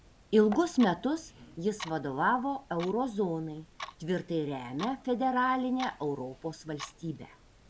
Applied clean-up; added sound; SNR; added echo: none; Clock; 17 dB; none.